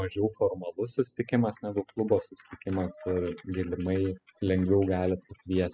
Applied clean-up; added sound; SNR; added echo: classical method spectral subtraction.